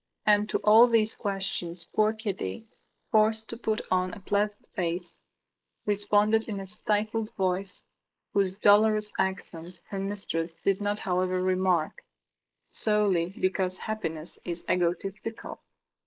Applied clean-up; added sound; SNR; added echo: neural mask model Resemble Enhance denoiser.